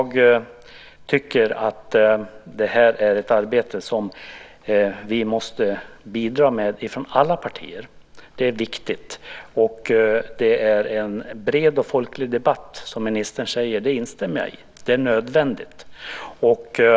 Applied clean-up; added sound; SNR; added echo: none; none; none; none.